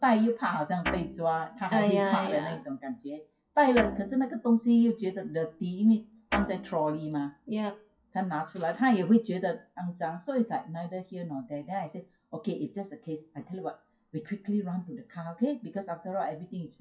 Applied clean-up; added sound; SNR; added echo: classical method WPE with log-MMSE.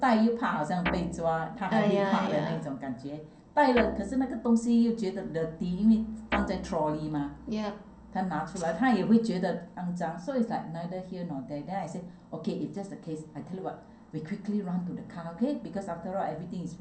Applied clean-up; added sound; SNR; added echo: none; Guitar; 7 dB; reverberation time 0.6 s.